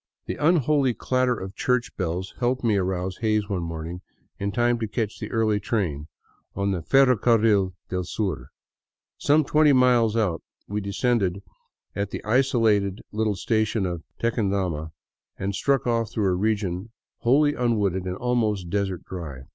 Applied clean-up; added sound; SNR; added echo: none; none; none; none.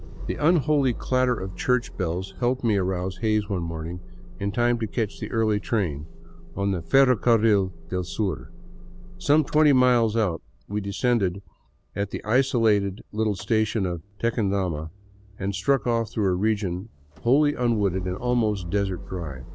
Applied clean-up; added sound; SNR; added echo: none; Idling / Engine starting / Motor vehicle (road); 14 dB; none.